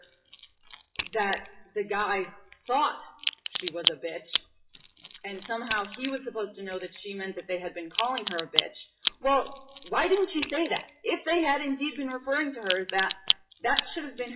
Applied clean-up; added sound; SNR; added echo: classical method WPE with log-MMSE.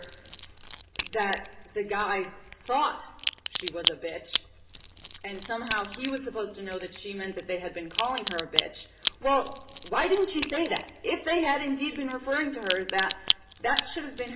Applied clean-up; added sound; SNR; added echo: none; Crack; 5 dB; reverberation time 1.1 s.